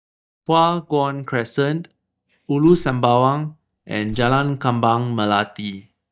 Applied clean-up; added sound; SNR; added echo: neural mask model DeepFilterNet 3.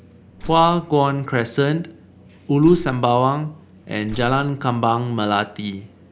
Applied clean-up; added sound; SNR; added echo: none; Slam; 17 dB; none.